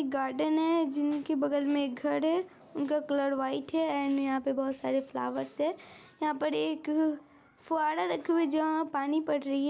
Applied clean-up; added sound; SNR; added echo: none; none; none; none.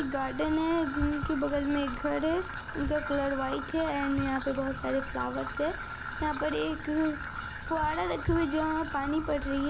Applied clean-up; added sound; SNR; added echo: none; Trickle, dribble / Traffic noise, roadway noise; 6 dB; none.